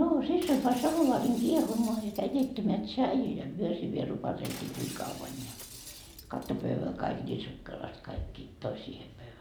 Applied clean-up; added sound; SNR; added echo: none; Shatter; 17 dB; none.